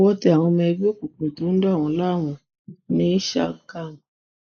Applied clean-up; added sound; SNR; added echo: neural mask model Resemble Enhance denoiser.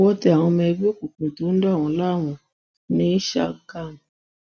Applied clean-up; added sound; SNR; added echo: none; none; none; none.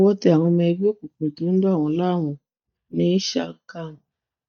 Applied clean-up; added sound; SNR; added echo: neural mask model DeepFilterNet 3.